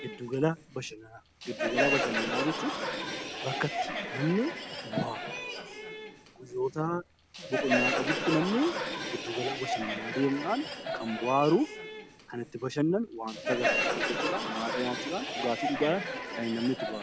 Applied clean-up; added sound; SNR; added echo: none; Crowd; 2 dB; none.